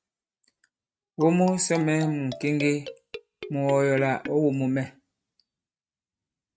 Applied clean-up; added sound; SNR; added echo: neural mask model RNNoise.